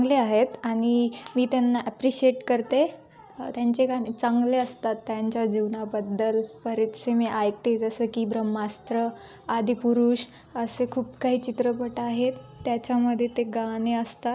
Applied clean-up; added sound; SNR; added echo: none; none; none; none.